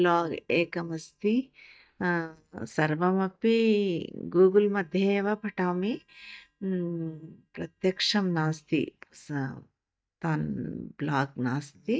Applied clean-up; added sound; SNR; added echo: neural mask model DeepFilterNet 3.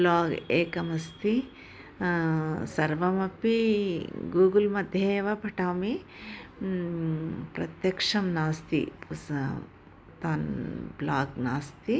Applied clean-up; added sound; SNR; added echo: none; none; none; none.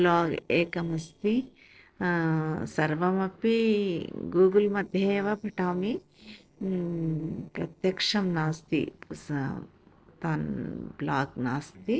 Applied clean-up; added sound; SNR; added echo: neural separator model SepFormer DNS4.